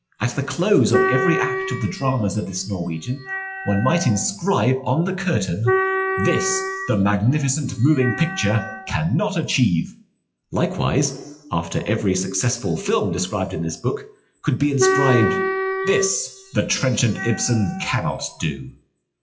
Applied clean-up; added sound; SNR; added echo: classical method WPE with log-MMSE.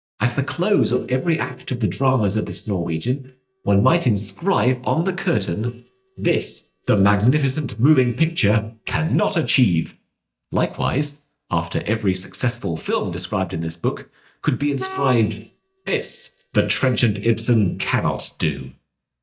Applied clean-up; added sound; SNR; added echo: neural mask model DeepFilterNet 3.